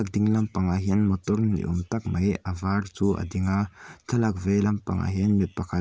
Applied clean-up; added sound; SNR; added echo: none; none; none; none.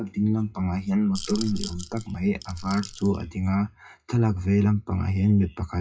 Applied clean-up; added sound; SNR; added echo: classical method WPE with log-MMSE.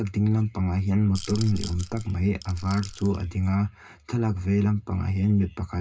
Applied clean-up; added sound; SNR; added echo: none; Rattle / Rattle (instrument); 14 dB; reverberation time 0.2 s.